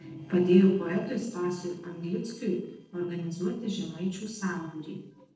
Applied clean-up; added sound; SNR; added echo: neural separator model SepFormer DNS4.